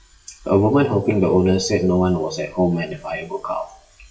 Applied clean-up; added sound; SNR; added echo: classical method WPE with log-MMSE.